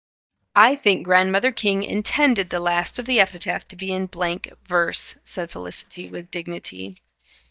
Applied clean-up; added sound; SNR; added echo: neural mask model DeepFilterNet 3.